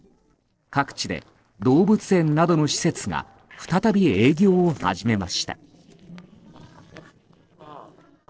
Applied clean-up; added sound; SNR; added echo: neural separator model SepFormer DNS4.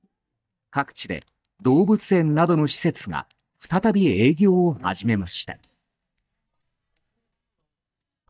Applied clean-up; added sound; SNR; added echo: neural mask model DeepFilterNet 3.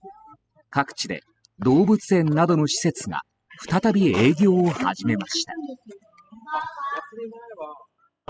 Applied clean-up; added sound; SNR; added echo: classical method spectral subtraction.